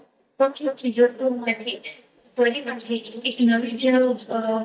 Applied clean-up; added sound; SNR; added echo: neural mask model DeepFilterNet 3.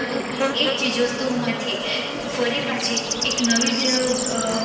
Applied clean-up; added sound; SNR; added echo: none; Bird / Insect; 2 dB; reverberation time 1.2 s.